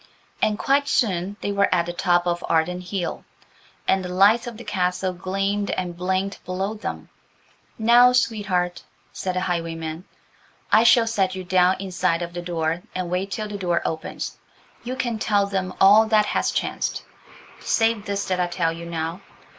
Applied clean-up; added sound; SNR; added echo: none; none; none; none.